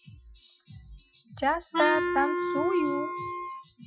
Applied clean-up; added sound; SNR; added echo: classical method Wiener filter.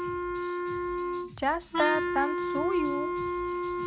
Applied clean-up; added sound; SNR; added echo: none; Wind instrument, woodwind instrument; -2 dB; none.